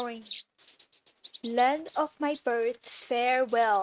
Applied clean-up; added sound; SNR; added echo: neural mask model RNNoise.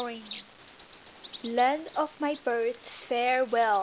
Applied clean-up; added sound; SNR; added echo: none; Bird vocalization, bird call, bird song; 19 dB; none.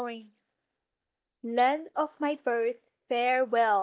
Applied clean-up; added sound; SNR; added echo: neural mask model DeepFilterNet 3.